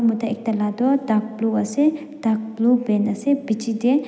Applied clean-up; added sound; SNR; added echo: none; none; none; none.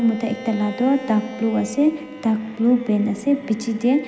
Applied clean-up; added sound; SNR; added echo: none; Bowed string instrument; 17 dB; none.